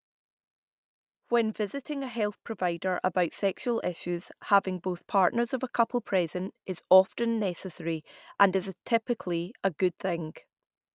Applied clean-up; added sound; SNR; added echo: none; none; none; none.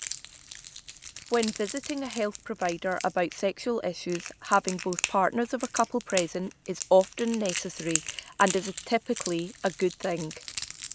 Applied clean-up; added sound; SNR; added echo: none; Crackle; 9 dB; none.